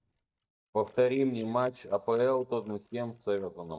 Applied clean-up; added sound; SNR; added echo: neural mask model DeepFilterNet 3.